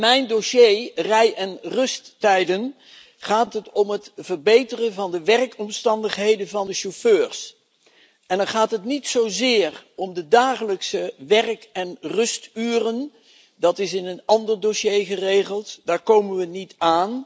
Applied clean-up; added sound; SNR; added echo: none; none; none; none.